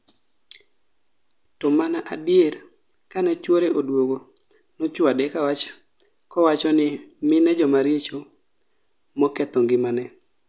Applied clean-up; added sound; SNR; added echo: none; none; none; none.